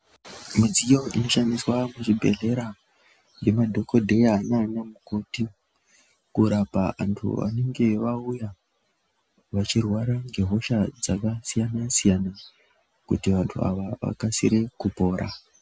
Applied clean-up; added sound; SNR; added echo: none; none; none; none.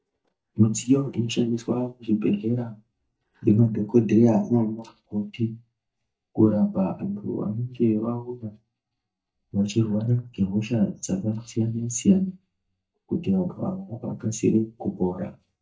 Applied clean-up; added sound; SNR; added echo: neural mask model DeepFilterNet 3.